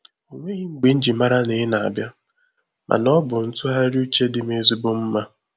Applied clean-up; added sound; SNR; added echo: none; none; none; none.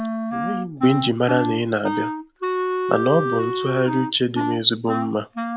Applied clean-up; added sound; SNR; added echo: none; Wind instrument, woodwind instrument; 3 dB; none.